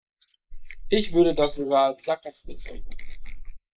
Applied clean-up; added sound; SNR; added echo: neural mask model Resemble Enhance denoiser.